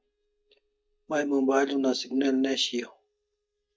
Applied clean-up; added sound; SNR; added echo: neural mask model DeepFilterNet 3.